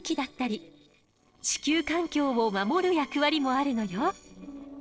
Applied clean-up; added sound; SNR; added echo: neural separator model SepFormer DNS4.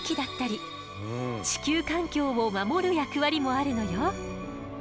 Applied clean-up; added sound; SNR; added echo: none; Screech; 16 dB; none.